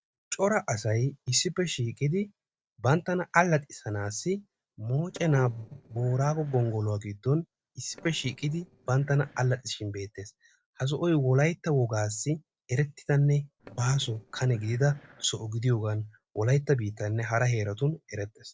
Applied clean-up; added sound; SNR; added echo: neural separator model SepFormer DNS4.